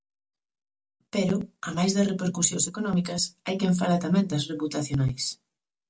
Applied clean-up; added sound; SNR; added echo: none; none; none; none.